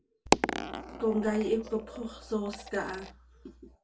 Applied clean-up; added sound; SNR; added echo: none; Coin (dropping); 2 dB; reverberation time 0.2 s.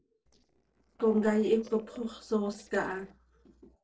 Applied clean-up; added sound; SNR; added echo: neural separator model SepFormer DNS4.